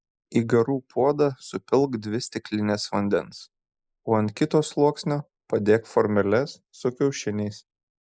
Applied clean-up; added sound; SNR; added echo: neural mask model Resemble Enhance denoiser.